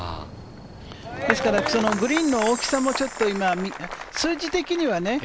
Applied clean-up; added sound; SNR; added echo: none; Chime; 19 dB; none.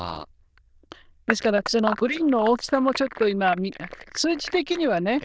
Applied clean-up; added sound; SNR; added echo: neural diffusion model UNIVERSE++.